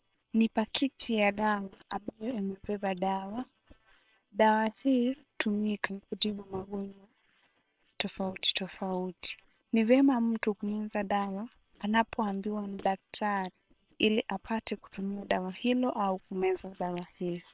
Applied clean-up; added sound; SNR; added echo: neural separator model SepFormer WHAM!.